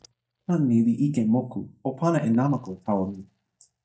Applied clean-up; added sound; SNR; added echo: neural mask model DeepFilterNet 3.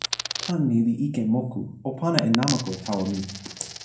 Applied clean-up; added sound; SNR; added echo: none; Coin (dropping); 9 dB; reverberation time 0.6 s.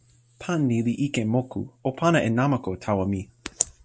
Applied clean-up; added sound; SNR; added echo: none; none; none; none.